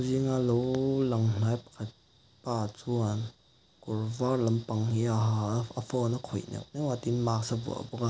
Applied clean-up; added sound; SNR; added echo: none; none; none; none.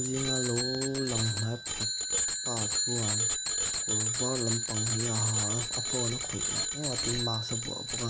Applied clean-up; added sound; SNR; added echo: none; Bicycle bell; -3 dB; none.